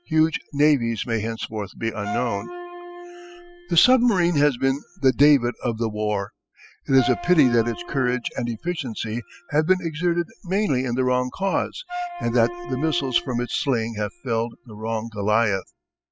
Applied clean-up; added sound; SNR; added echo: classical method spectral subtraction.